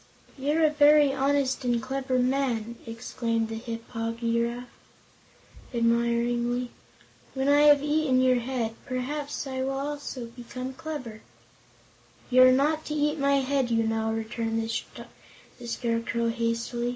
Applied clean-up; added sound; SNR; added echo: none; none; none; none.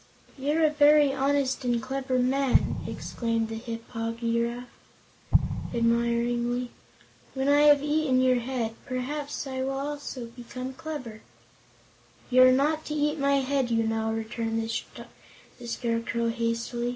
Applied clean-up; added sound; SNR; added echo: none; Explosion; 3 dB; none.